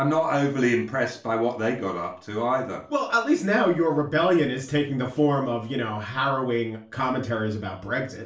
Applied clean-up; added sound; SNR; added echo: none; none; none; reverberation time 0.4 s.